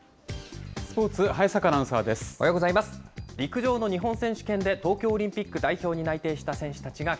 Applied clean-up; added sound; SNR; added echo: none; none; none; none.